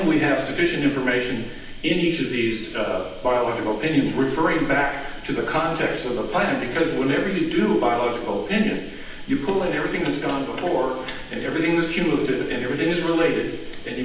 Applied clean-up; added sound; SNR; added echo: none; Cricket; 10 dB; reverberation time 0.8 s.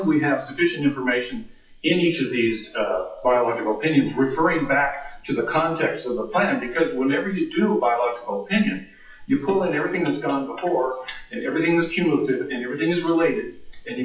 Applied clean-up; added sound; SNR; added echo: classical method WPE with log-MMSE.